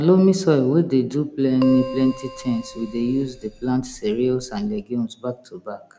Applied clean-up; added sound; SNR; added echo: none; Keyboard (musical); 14 dB; none.